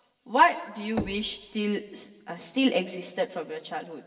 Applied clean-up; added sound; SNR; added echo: none; Knock / Wood; 15 dB; reverberation time 1.5 s.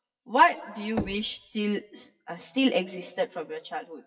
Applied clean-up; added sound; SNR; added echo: classical method WPE with log-MMSE.